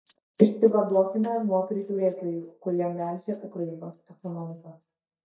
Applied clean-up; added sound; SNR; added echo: neural mask model DeepFilterNet 3.